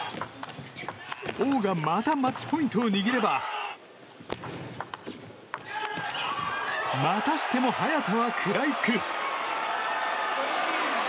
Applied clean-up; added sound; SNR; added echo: none; none; none; none.